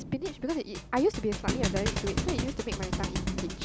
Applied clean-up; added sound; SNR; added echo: none; Thump, thud; 0 dB; none.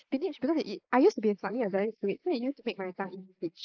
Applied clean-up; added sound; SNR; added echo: neural mask model Resemble Enhance denoiser.